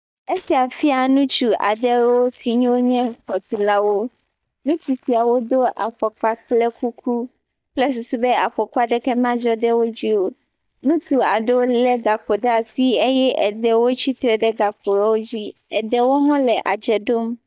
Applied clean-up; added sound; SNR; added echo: neural mask model DeepFilterNet 3.